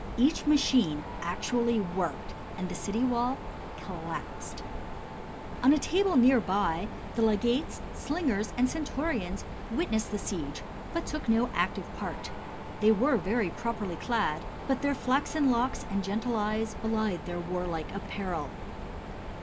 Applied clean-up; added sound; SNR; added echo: none; Mechanisms; 8 dB; none.